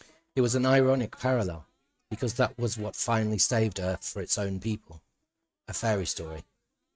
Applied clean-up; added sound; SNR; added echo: neural mask model RNNoise.